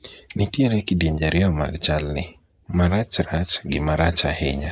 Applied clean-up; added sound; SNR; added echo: neural mask model Resemble Enhance denoiser.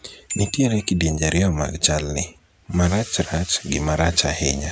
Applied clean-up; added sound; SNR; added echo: none; Bicycle bell; 19 dB; none.